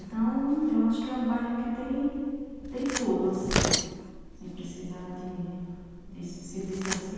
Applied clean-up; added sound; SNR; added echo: none; Tearing; 6 dB; reverberation time 2.1 s.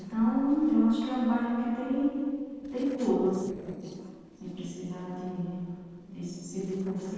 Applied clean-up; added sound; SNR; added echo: neural separator model SepFormer DNS4.